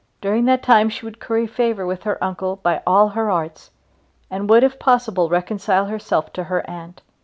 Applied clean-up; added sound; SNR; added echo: none; none; none; none.